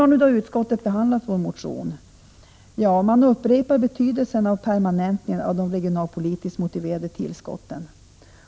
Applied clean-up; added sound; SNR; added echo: none; none; none; none.